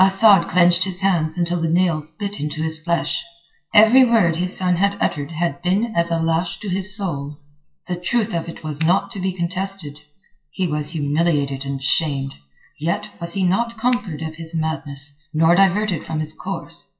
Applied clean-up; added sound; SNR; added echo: classical method WPE with log-MMSE.